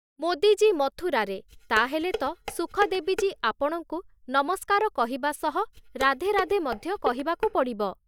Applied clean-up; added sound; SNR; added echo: neural mask model DeepFilterNet 3.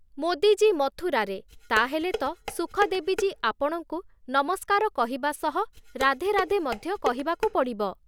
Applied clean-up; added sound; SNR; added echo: none; Dishes, pots, and pans; 10 dB; none.